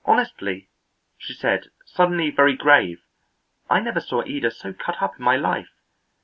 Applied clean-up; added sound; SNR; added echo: none; none; none; none.